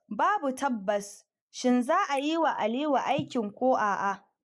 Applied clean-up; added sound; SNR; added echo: neural mask model Resemble Enhance denoiser.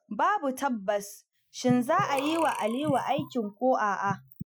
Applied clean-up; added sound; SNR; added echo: classical method Wiener filter.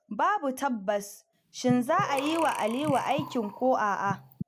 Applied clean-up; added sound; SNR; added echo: none; Breathing; 10 dB; none.